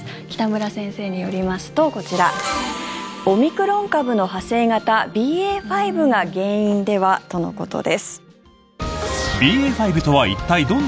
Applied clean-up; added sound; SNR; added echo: none; none; none; none.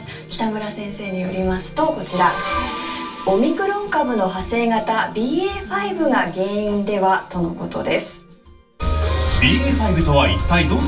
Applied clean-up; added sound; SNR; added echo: none; none; none; reverberation time 0.3 s.